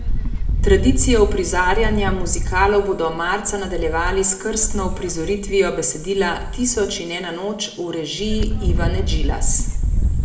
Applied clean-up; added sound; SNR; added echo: none; Wind; 0 dB; reverberation time 0.7 s.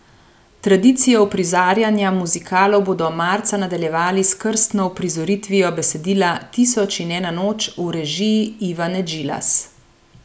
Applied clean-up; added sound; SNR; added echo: none; none; none; none.